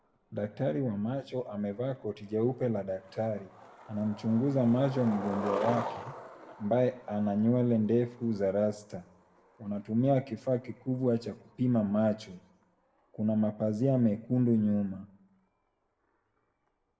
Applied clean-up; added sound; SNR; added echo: none; Skateboard; 15 dB; reverberation time 0.5 s.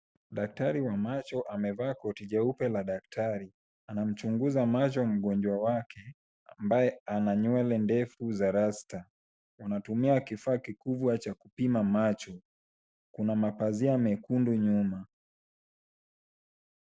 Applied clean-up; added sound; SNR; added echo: none; none; none; none.